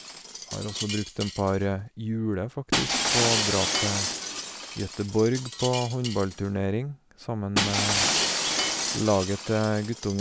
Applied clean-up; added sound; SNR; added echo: none; Shatter; 1 dB; none.